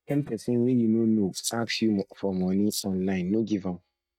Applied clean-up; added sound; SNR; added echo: neural mask model DeepFilterNet 3.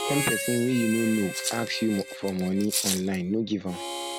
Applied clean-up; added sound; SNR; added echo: none; Harmonica + Rattle (instrument); 5 dB; none.